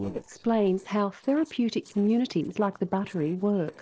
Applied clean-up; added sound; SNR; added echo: neural separator model SepFormer DNS4.